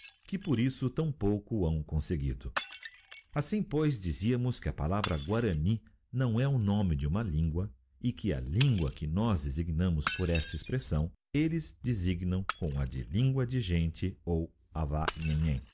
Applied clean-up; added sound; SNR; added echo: none; Shatter; 13 dB; none.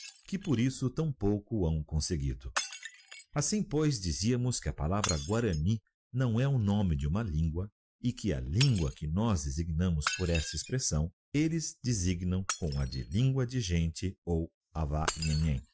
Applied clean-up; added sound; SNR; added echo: classical method Wiener filter.